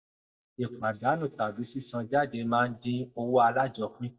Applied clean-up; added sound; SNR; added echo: neural mask model DeepFilterNet 3.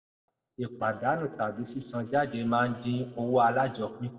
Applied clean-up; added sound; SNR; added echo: neural separator model SepFormer DNS4.